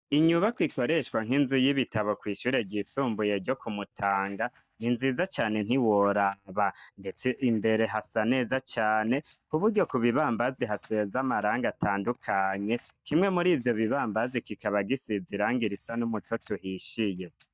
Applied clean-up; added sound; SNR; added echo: neural mask model DeepFilterNet 3.